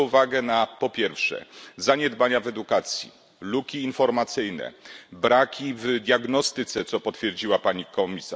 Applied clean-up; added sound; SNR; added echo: none; none; none; none.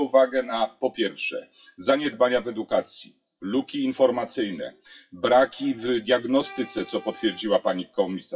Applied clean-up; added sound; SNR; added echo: classical method WPE with log-MMSE.